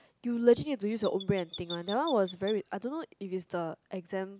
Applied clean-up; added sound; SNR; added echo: none; Chirp, tweet; 14 dB; none.